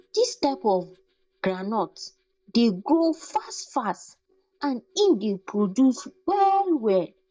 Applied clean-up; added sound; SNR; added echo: neural mask model DeepFilterNet 3.